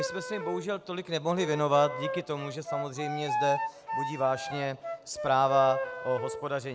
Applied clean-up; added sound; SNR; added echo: none; Wind instrument, woodwind instrument; 5 dB; none.